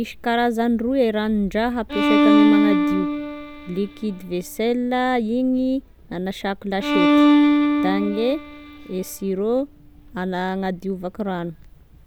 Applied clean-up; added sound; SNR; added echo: none; Bowed string instrument; -3 dB; none.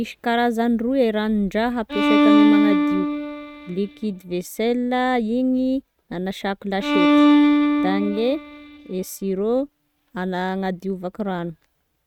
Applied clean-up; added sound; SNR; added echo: neural mask model RNNoise.